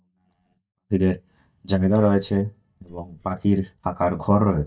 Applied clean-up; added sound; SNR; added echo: neural mask model DeepFilterNet 3.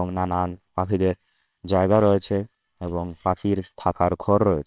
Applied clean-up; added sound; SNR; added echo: neural separator model SepFormer WHAMR!.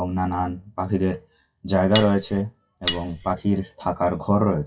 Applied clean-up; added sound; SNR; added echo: classical method WPE with log-MMSE.